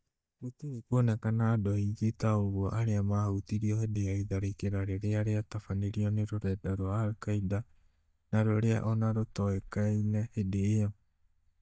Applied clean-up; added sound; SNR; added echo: neural mask model DeepFilterNet 3.